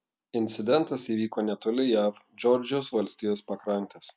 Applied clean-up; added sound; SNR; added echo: none; none; none; none.